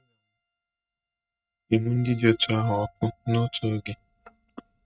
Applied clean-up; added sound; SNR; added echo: neural mask model RNNoise.